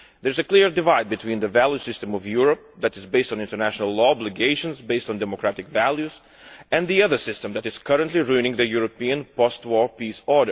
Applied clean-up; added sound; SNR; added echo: none; none; none; none.